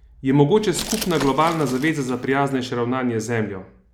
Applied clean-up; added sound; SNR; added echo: none; Glass; 14 dB; none.